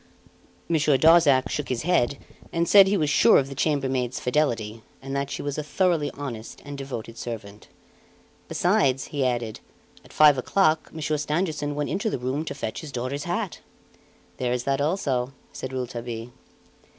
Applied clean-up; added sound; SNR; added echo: none; none; none; none.